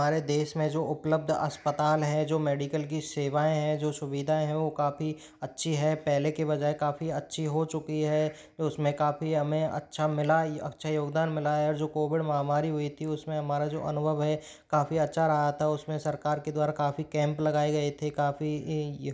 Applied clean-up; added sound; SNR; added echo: none; none; none; none.